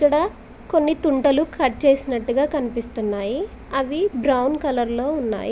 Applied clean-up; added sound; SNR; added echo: none; none; none; none.